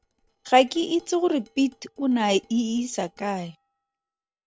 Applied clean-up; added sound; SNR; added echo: neural separator model SepFormer DNS4.